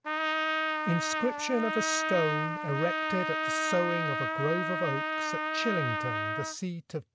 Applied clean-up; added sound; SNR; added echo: none; Trumpet; -1 dB; none.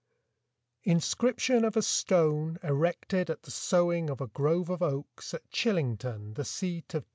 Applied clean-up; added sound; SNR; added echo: none; none; none; none.